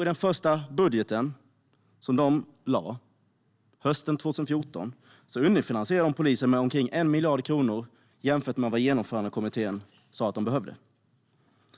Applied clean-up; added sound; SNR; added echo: none; none; none; none.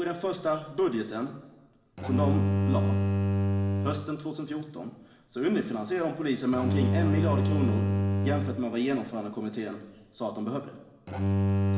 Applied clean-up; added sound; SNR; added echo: none; Bowed string instrument; -2 dB; reverberation time 1.1 s.